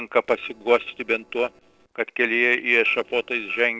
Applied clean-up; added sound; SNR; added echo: neural separator model SepFormer DNS4.